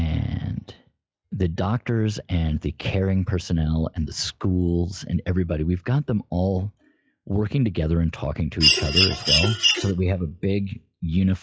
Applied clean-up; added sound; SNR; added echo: classical method log-MMSE.